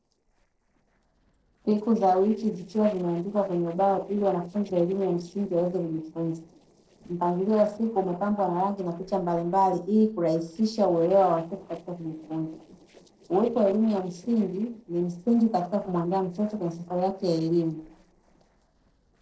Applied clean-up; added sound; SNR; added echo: neural separator model SepFormer DNS4.